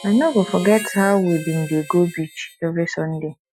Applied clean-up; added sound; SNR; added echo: classical method Wiener filter.